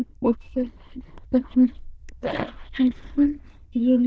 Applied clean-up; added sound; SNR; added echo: neural diffusion model UNIVERSE++.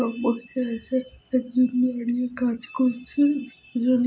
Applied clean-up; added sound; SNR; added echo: none; none; none; none.